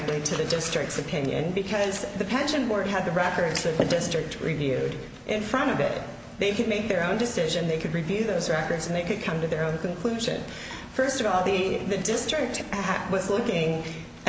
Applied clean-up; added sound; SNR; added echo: none; none; none; none.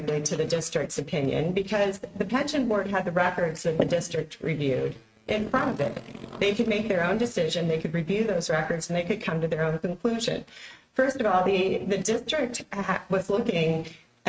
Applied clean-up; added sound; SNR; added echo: neural mask model RNNoise.